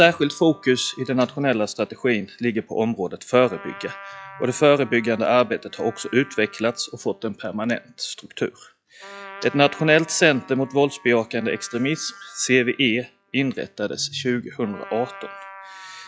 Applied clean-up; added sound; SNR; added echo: classical method log-MMSE.